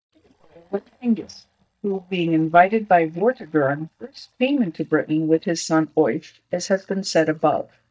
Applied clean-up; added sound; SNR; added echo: neural mask model DeepFilterNet 3.